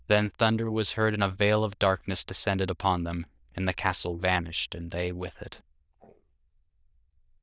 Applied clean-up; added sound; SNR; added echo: neural diffusion model UNIVERSE++.